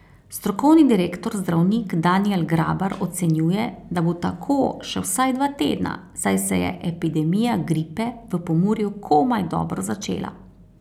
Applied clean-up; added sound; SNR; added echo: none; none; none; none.